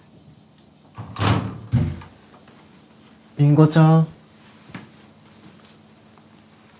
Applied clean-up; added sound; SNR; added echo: none; none; none; none.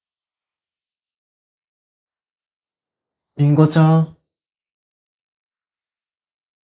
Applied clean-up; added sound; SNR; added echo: neural mask model Resemble Enhance denoiser.